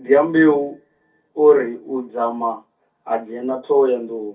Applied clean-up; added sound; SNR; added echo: none; none; none; reverberation time 0.3 s.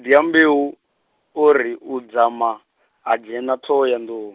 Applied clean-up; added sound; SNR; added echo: none; none; none; none.